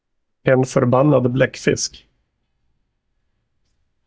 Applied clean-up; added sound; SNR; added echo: neural mask model DeepFilterNet 3.